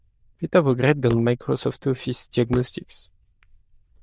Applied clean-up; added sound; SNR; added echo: neural diffusion model UNIVERSE++.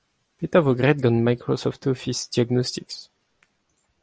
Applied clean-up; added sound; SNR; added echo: none; none; none; none.